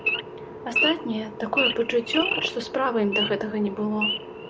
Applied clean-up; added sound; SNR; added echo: none; Idling / Wild animals; 2 dB; none.